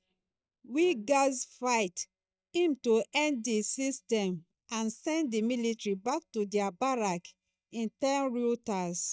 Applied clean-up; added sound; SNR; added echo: neural mask model DeepFilterNet 3.